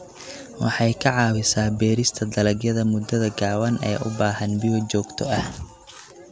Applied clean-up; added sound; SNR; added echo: none; none; none; none.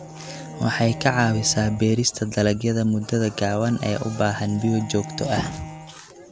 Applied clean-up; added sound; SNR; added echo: none; Bowed string instrument; 16 dB; none.